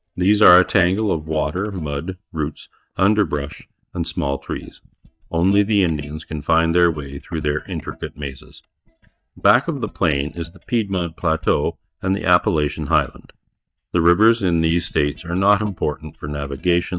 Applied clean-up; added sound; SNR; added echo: neural mask model DeepFilterNet 3.